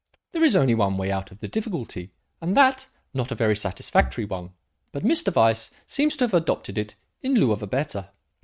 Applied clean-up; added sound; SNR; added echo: neural mask model RNNoise.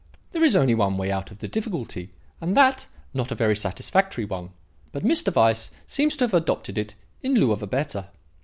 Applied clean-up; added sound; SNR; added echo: none; none; none; none.